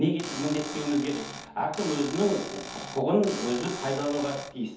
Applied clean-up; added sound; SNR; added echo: none; Cupboard open or close / Door; 11 dB; reverberation time 0.6 s.